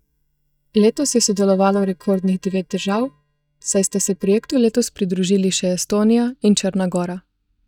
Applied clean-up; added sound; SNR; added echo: neural mask model DeepFilterNet 3.